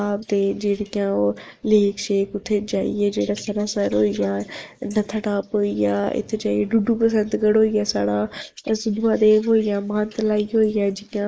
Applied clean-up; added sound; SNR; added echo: neural mask model Resemble Enhance denoiser.